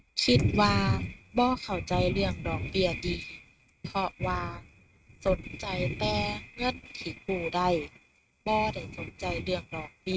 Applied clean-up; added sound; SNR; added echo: neural mask model RNNoise.